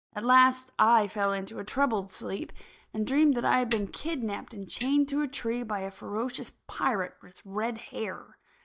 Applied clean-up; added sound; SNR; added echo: neural mask model DeepFilterNet 3.